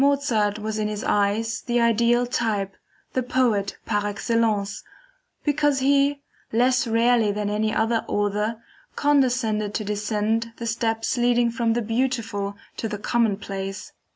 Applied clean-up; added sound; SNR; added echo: none; none; none; none.